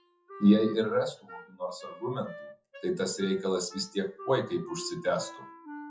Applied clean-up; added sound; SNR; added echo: classical method WPE with log-MMSE.